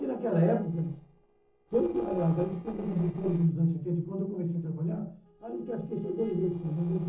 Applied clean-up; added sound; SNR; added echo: neural separator model SepFormer DNS4.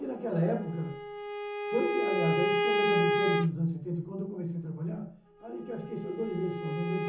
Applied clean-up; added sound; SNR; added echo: none; Bowed string instrument; 0 dB; reverberation time 0.7 s.